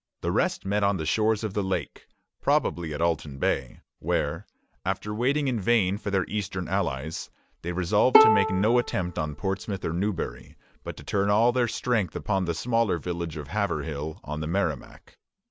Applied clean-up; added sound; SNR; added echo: none; Bowed string instrument; 0 dB; none.